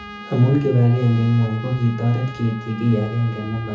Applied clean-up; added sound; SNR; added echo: none; Trumpet; 18 dB; reverberation time 0.7 s.